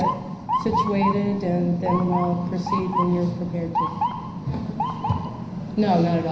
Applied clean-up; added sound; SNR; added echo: none; Motor vehicle (road) / Siren; 5 dB; reverberation time 0.9 s.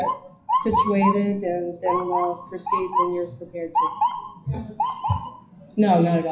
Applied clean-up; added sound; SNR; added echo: classical method WPE with log-MMSE.